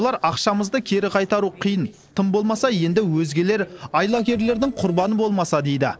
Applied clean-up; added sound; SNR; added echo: neural separator model SepFormer DNS4.